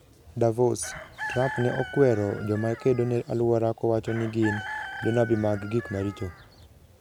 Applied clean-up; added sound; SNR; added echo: none; Chicken, rooster; 12 dB; none.